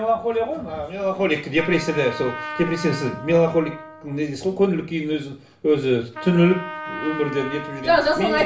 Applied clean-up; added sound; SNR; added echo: none; Trumpet; 14 dB; reverberation time 0.4 s.